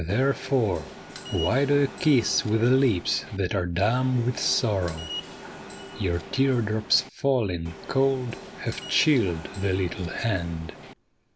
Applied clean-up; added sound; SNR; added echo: none; Subway, metro, underground; 14 dB; none.